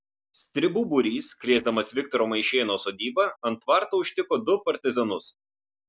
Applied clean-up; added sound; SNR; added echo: neural separator model SepFormer DNS4.